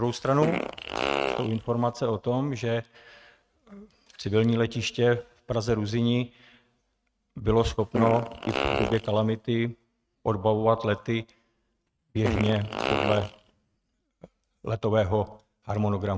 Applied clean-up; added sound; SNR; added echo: neural mask model RNNoise.